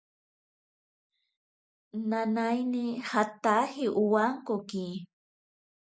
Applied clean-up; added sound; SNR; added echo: none; none; none; none.